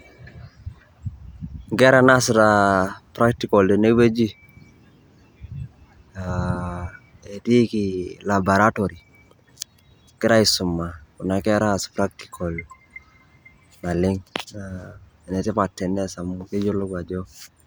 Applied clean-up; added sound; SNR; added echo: none; none; none; none.